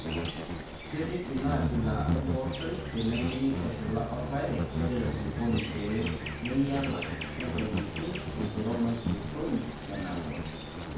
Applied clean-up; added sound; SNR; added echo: none; Insect; 1 dB; reverberation time 0.5 s.